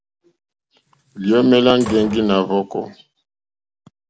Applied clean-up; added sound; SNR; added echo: none; Slam; 16 dB; none.